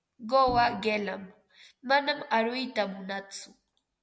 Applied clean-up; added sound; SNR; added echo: none; Bowed string instrument; 14 dB; none.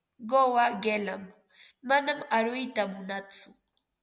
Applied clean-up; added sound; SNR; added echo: none; none; none; none.